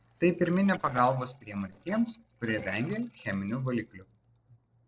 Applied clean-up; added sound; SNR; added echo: neural separator model SepFormer DNS4.